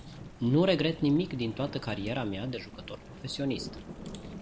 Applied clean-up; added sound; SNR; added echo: none; Thunder / Rain; 13 dB; none.